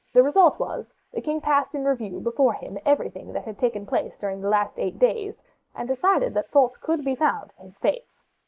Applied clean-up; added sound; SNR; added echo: neural mask model Resemble Enhance denoiser.